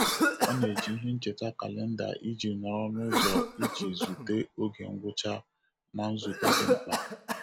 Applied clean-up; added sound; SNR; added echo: none; Cough; -1 dB; none.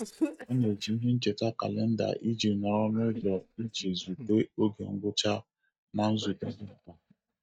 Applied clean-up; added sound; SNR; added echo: neural mask model DeepFilterNet 3.